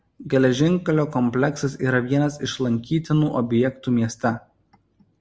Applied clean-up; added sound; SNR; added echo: none; none; none; none.